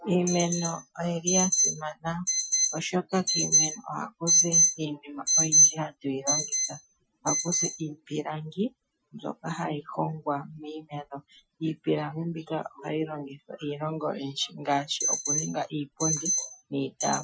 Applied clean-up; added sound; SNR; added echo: classical method Wiener filter.